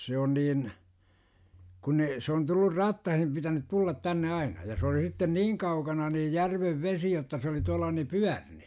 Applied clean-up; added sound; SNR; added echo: none; none; none; none.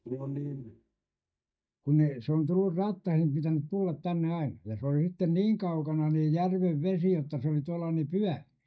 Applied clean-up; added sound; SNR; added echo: neural mask model DeepFilterNet 3.